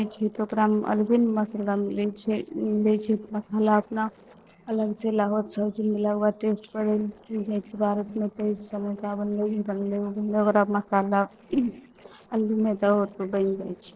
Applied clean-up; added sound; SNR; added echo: neural separator model SepFormer DNS4.